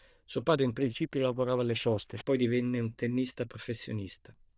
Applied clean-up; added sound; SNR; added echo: neural diffusion model UNIVERSE++.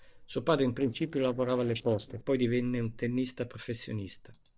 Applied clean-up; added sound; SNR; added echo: neural separator model SepFormer DNS4.